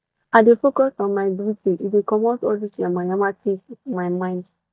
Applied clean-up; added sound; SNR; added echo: neural mask model DeepFilterNet 3.